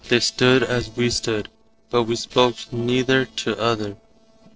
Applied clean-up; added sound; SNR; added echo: neural separator model SepFormer DNS4.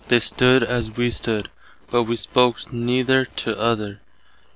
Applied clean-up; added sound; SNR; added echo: none; none; none; none.